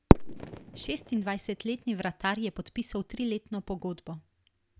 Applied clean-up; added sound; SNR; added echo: none; Fireworks; -4 dB; none.